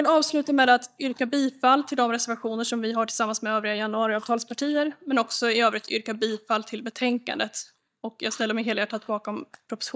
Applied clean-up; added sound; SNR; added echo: neural mask model DeepFilterNet 3.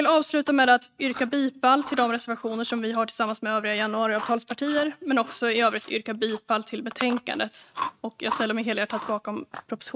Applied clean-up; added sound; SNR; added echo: neural mask model RNNoise.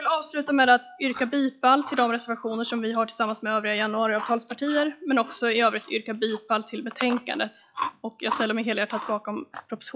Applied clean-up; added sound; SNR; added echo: classical method log-MMSE.